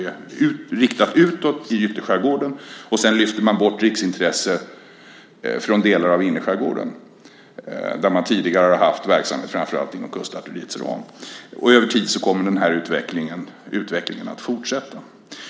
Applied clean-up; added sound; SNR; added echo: none; none; none; none.